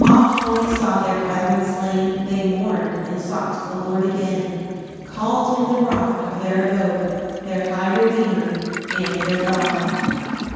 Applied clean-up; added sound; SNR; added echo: none; Toilet flush / Liquid; 5 dB; reverberation time 2.1 s.